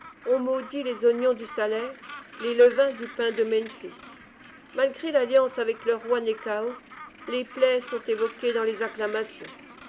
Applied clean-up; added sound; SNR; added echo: none; Gull, seagull; 18 dB; none.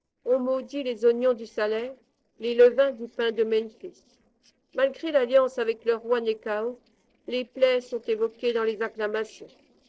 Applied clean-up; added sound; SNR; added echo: neural separator model SepFormer DNS4.